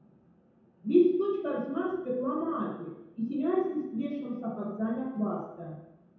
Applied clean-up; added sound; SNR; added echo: none; none; none; reverberation time 0.9 s.